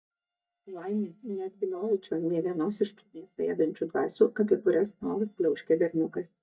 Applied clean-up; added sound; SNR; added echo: neural mask model DeepFilterNet 3.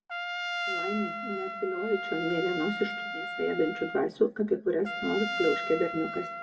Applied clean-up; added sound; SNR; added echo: none; Trumpet; 5 dB; reverberation time 2.0 s.